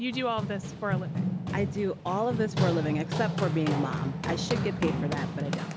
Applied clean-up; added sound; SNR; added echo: none; Run; -1 dB; none.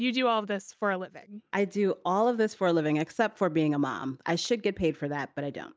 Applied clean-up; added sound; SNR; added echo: none; none; none; none.